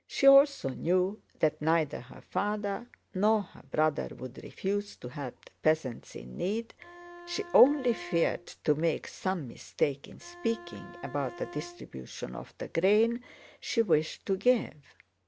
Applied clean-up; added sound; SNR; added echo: none; Bowed string instrument; 16 dB; none.